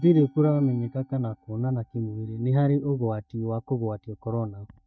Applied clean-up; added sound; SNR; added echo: neural mask model DeepFilterNet 3.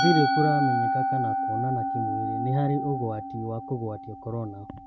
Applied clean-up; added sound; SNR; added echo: none; Musical instrument; -1 dB; none.